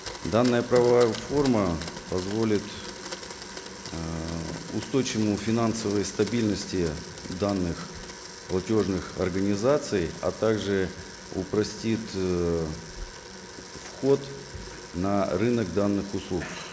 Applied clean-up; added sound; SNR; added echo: none; Domestic sounds, home sounds; 13 dB; none.